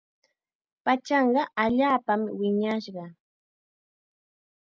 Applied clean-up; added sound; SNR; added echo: none; none; none; none.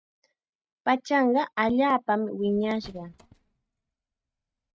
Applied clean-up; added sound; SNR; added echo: neural mask model RNNoise.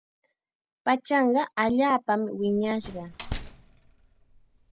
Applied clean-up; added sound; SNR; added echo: none; Slam; 13 dB; none.